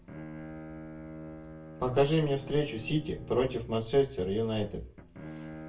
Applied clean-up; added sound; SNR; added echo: none; Bowed string instrument; 14 dB; reverberation time 0.3 s.